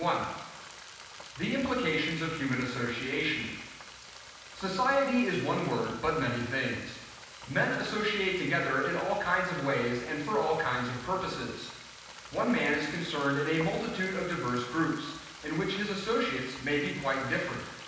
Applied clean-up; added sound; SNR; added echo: none; Frying (food); 16 dB; reverberation time 1.1 s.